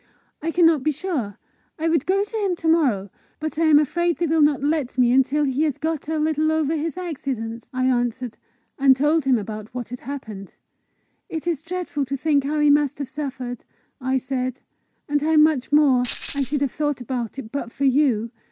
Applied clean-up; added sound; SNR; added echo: none; Tambourine; -4 dB; none.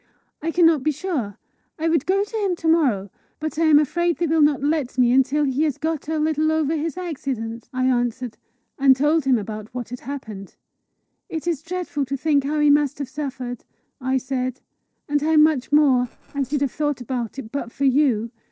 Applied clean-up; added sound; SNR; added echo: neural separator model SepFormer DNS4.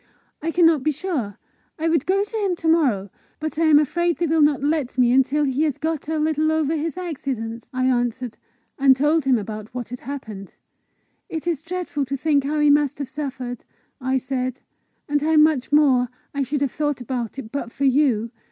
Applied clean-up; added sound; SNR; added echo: none; none; none; none.